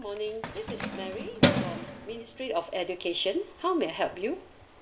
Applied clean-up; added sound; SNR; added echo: none; Keys jangling; 1 dB; reverberation time 1.6 s.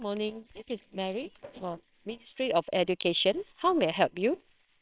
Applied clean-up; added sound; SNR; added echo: neural separator model SepFormer WHAMR!.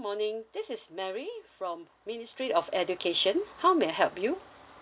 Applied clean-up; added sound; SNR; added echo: none; none; none; none.